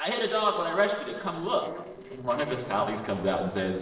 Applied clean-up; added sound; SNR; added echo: neural separator model SepFormer DNS4.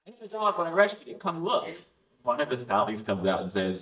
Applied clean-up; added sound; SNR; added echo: neural mask model DeepFilterNet 3.